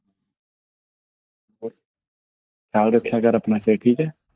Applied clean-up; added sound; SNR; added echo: neural mask model DeepFilterNet 3.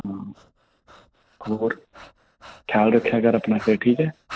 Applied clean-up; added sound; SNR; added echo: neural separator model SepFormer DNS4.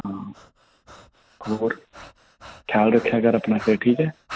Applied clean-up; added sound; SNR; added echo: none; Breathing; 20 dB; none.